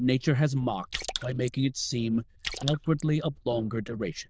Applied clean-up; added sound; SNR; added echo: neural diffusion model UNIVERSE++.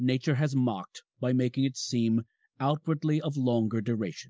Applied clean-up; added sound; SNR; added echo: none; none; none; none.